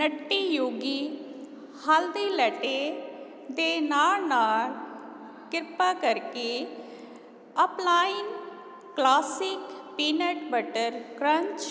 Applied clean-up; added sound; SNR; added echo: none; none; none; none.